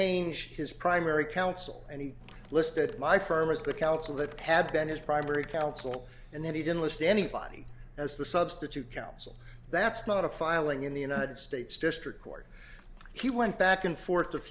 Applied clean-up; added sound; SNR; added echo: none; Typing; 20 dB; none.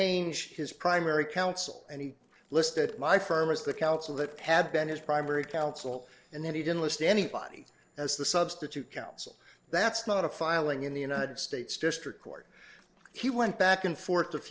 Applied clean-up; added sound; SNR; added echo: neural separator model SepFormer DNS4.